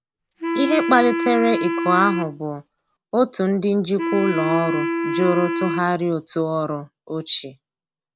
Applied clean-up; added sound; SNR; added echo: none; Wind instrument, woodwind instrument; 3 dB; none.